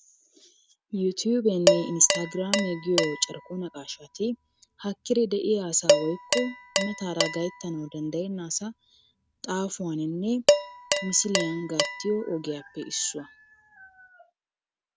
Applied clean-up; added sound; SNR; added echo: none; Dishes, pots, and pans; 0 dB; none.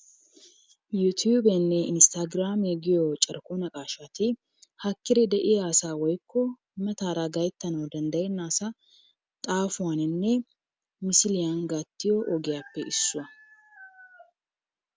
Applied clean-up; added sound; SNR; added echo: none; none; none; none.